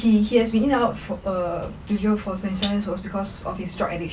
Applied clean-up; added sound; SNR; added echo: none; none; none; none.